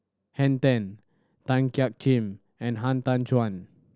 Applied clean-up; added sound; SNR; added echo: none; none; none; none.